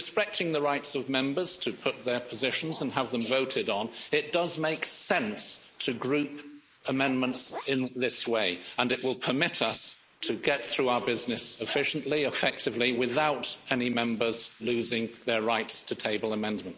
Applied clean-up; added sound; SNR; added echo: neural mask model Resemble Enhance denoiser.